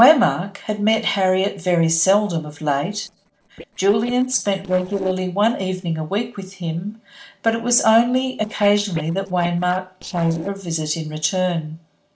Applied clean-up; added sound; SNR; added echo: neural separator model SepFormer DNS4.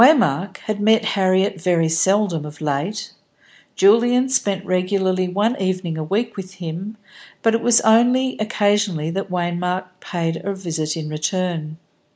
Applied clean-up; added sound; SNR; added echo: none; none; none; none.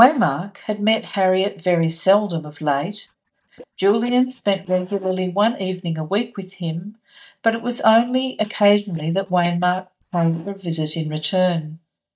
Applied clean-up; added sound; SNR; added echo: neural mask model DeepFilterNet 3.